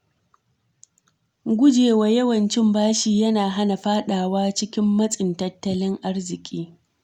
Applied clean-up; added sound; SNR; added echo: none; none; none; none.